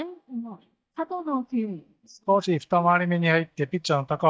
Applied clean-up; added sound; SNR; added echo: neural mask model DeepFilterNet 3.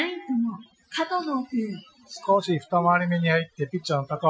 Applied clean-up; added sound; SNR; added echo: classical method Wiener filter.